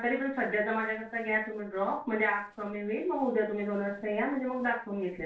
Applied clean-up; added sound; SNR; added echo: neural separator model SepFormer DNS4.